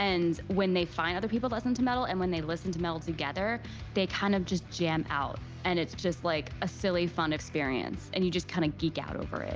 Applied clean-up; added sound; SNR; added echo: none; none; none; none.